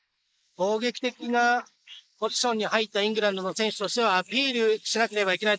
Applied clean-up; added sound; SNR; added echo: neural mask model Resemble Enhance denoiser.